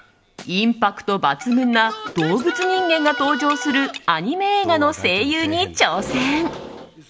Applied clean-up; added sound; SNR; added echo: none; none; none; none.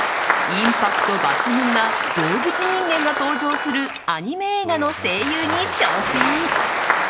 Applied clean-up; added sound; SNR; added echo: none; Applause; -1 dB; none.